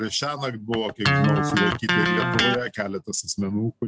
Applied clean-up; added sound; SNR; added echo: none; Electric guitar; -3 dB; none.